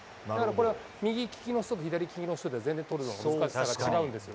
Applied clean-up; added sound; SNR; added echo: none; none; none; none.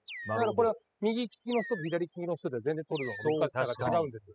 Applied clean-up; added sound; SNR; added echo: classical method spectral subtraction.